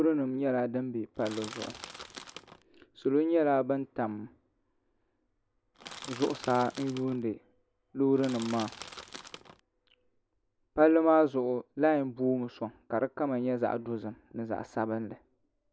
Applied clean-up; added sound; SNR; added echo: none; Crushing; 14 dB; none.